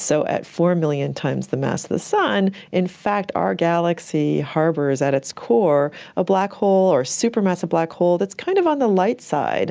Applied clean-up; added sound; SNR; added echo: none; none; none; none.